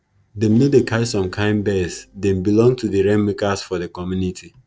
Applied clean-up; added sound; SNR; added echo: neural separator model SepFormer DNS4.